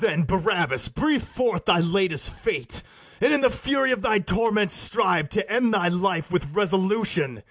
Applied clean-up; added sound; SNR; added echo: none; none; none; none.